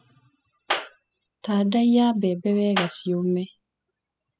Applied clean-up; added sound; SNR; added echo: classical method spectral subtraction.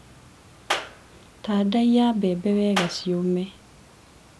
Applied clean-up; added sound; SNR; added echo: none; Clapping; 8 dB; none.